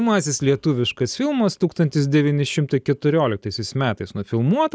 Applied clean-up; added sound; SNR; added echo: none; none; none; none.